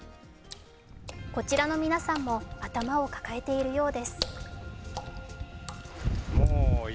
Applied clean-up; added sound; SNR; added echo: none; Water / Splash, splatter; 15 dB; none.